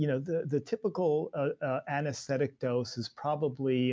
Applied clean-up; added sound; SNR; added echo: none; none; none; none.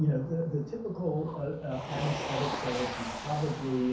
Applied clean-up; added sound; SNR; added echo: none; Motor vehicle (road); 7 dB; reverberation time 0.6 s.